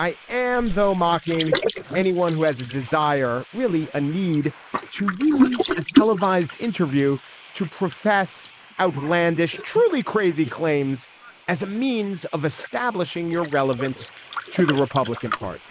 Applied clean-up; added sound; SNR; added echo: neural mask model Resemble Enhance denoiser.